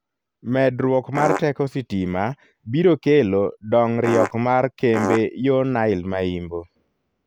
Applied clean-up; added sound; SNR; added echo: none; Fart; 3 dB; none.